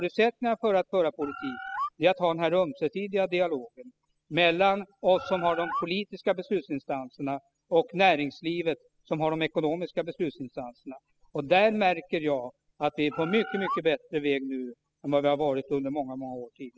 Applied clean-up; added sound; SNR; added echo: classical method spectral subtraction.